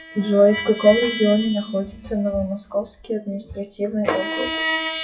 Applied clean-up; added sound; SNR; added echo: classical method WPE with log-MMSE.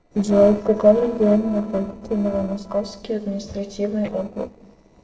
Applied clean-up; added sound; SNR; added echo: neural separator model SepFormer DNS4.